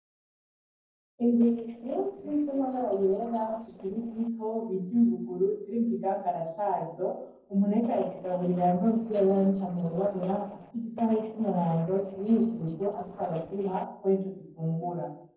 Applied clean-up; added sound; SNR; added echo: neural separator model SepFormer DNS4.